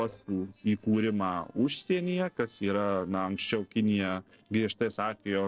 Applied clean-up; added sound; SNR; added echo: neural separator model SepFormer DNS4.